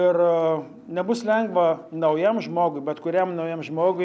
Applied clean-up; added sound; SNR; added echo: none; none; none; none.